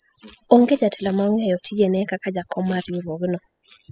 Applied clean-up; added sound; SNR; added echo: classical method spectral subtraction.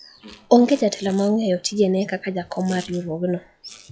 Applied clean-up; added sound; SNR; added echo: classical method log-MMSE.